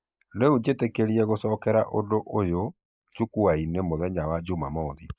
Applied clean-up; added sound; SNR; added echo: neural mask model Resemble Enhance denoiser.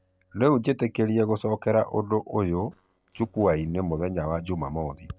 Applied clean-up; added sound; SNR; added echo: neural separator model SepFormer DNS4.